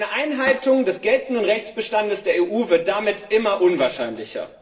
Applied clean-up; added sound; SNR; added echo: neural separator model SepFormer DNS4.